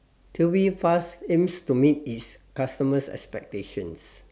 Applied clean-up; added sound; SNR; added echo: none; none; none; none.